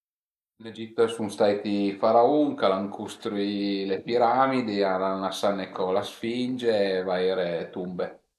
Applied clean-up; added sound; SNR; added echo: neural mask model Resemble Enhance denoiser.